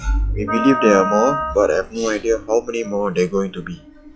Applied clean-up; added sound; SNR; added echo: classical method log-MMSE.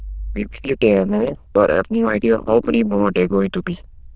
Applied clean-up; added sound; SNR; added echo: neural diffusion model UNIVERSE++.